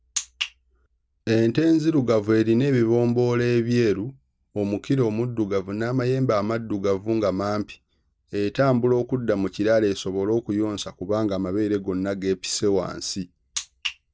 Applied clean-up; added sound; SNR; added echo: none; none; none; none.